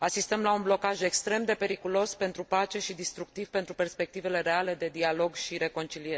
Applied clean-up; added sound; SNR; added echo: none; none; none; none.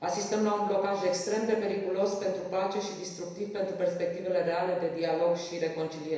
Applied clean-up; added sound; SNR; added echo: none; none; none; reverberation time 1.0 s.